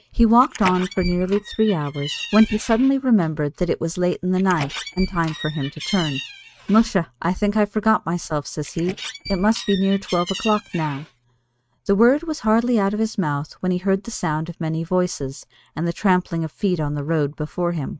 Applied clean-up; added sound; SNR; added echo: neural mask model RNNoise.